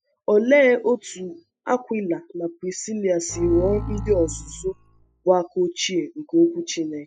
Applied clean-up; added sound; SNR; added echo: classical method spectral subtraction.